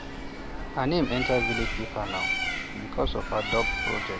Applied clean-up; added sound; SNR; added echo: none; Bird; 0 dB; none.